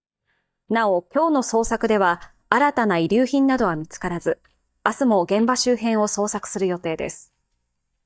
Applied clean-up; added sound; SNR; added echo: neural mask model DeepFilterNet 3.